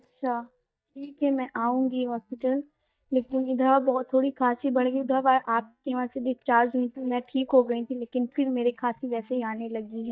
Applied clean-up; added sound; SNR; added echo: neural mask model DeepFilterNet 3.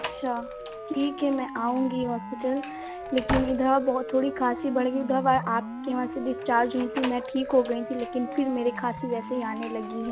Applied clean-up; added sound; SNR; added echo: none; Slam + Siren; 8 dB; none.